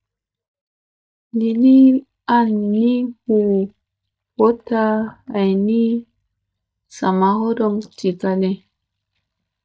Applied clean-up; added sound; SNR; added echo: neural mask model DeepFilterNet 3.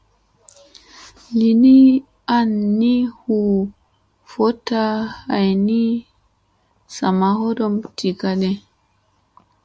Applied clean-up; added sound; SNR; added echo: none; none; none; none.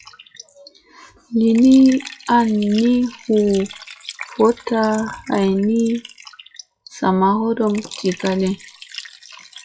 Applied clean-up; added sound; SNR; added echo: classical method WPE with log-MMSE.